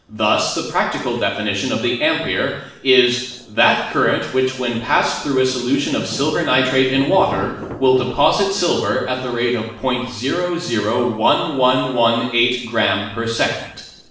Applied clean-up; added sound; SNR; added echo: none; Thunder; 18 dB; reverberation time 0.7 s.